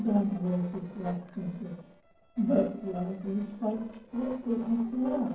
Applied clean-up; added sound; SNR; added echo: neural separator model SepFormer DNS4.